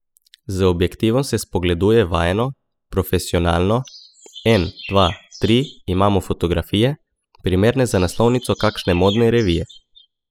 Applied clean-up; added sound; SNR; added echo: classical method spectral subtraction.